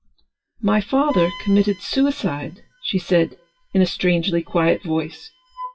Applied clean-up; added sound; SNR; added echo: classical method WPE with log-MMSE.